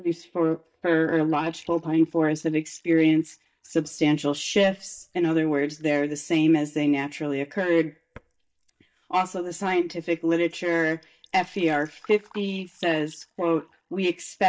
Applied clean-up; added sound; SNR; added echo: neural mask model DeepFilterNet 3.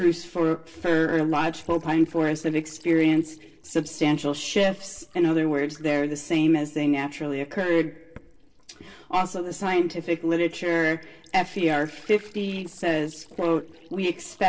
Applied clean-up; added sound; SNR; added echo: neural separator model SepFormer DNS4.